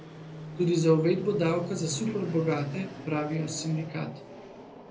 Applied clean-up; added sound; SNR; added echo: none; Fixed-wing aircraft, airplane; 12 dB; reverberation time 0.3 s.